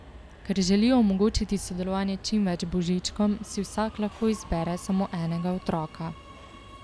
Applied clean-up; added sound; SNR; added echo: none; Subway, metro, underground; 18 dB; none.